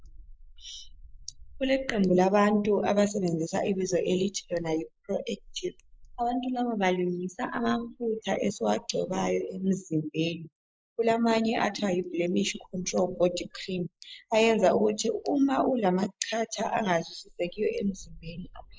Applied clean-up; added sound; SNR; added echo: neural mask model Resemble Enhance denoiser.